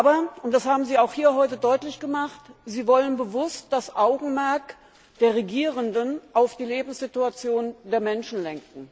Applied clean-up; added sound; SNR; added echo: none; none; none; none.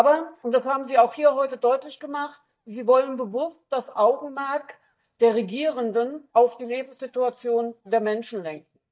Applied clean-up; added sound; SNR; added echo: neural mask model DeepFilterNet 3.